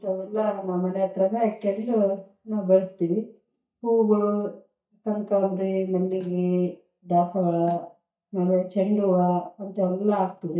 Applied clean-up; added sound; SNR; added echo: neural mask model DeepFilterNet 3.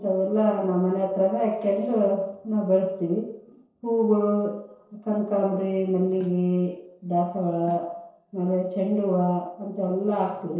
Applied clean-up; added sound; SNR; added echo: neural separator model SepFormer DNS4.